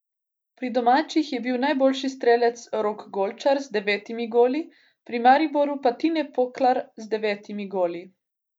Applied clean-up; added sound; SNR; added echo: none; none; none; none.